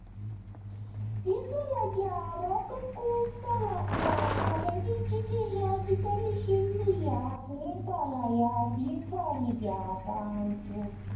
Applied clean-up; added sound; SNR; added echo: none; Truck; 3 dB; reverberation time 0.9 s.